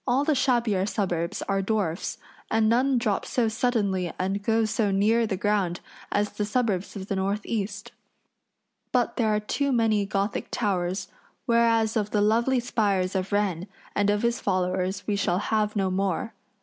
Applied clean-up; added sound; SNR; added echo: none; none; none; none.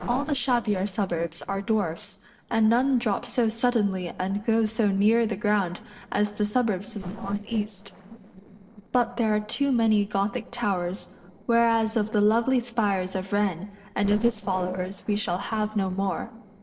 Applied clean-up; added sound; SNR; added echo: neural separator model SepFormer DNS4.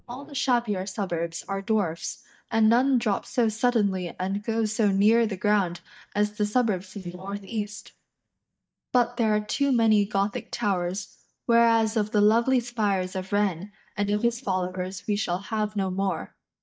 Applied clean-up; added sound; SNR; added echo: neural mask model DeepFilterNet 3.